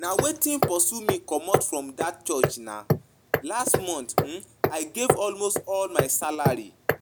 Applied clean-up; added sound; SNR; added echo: none; Hammer; 0 dB; none.